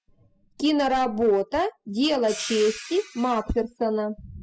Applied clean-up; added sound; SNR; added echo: classical method spectral subtraction.